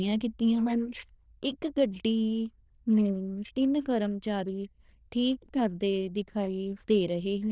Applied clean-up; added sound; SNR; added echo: neural diffusion model UNIVERSE++.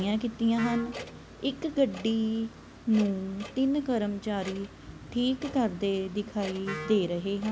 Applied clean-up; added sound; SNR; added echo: none; Clock + Wind instrument, woodwind instrument; 15 dB; none.